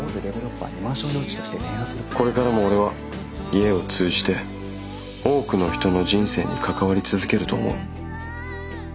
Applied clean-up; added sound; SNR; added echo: none; none; none; none.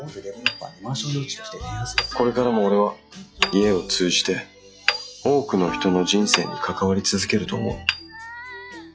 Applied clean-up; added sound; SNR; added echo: classical method log-MMSE.